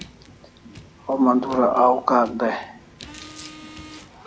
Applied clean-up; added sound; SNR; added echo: none; Car; 20 dB; none.